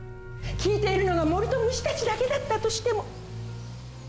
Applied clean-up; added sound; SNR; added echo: none; Accelerating, revving, vroom / Motor vehicle (road); 7 dB; none.